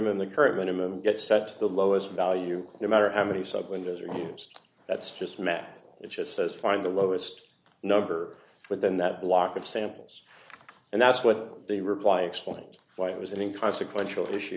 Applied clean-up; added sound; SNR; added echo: none; none; none; none.